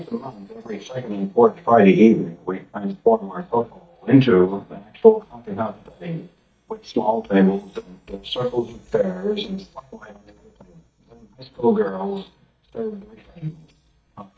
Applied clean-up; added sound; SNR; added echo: neural mask model DeepFilterNet 3.